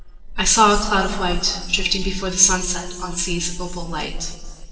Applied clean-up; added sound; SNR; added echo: neural separator model SepFormer DNS4.